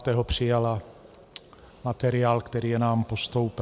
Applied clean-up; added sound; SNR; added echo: none; none; none; none.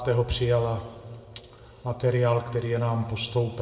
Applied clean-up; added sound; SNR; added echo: none; none; none; reverberation time 1.7 s.